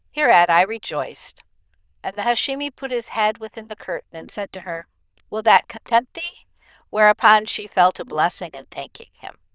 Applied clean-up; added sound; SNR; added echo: neural diffusion model UNIVERSE++.